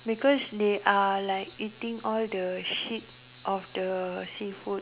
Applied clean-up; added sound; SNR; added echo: none; none; none; none.